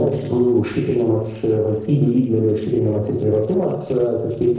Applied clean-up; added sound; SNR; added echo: neural separator model SepFormer DNS4.